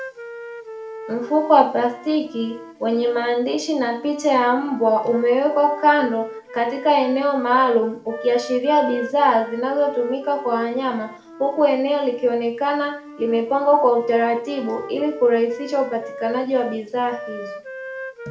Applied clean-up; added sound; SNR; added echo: none; Wind instrument, woodwind instrument; 16 dB; reverberation time 0.4 s.